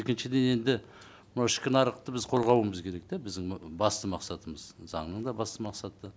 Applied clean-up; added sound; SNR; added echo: none; none; none; none.